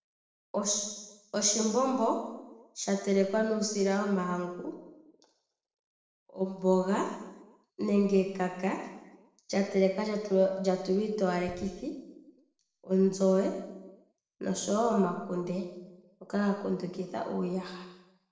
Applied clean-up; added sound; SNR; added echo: neural separator model SepFormer DNS4.